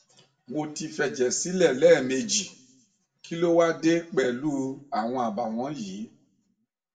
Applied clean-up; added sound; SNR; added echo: none; none; none; reverberation time 0.4 s.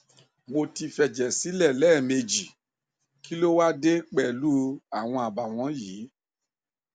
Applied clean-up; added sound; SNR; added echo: none; none; none; none.